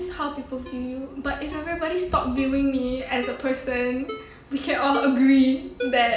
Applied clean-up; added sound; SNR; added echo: none; Ringtone; 16 dB; reverberation time 0.6 s.